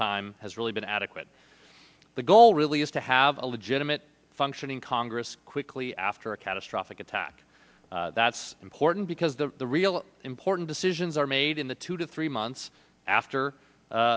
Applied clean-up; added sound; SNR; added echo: none; none; none; none.